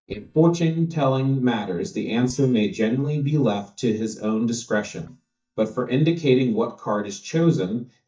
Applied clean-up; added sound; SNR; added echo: neural mask model DeepFilterNet 3.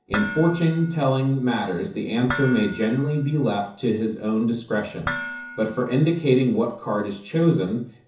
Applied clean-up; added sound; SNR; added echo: none; Dishes, pots, and pans; 12 dB; reverberation time 0.6 s.